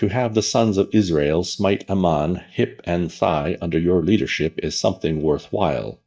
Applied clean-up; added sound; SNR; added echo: neural mask model DeepFilterNet 3.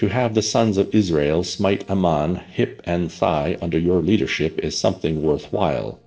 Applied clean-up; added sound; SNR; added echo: neural separator model SepFormer DNS4.